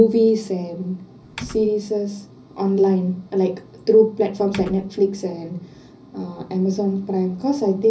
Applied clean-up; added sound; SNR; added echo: none; Typing; 14 dB; reverberation time 0.5 s.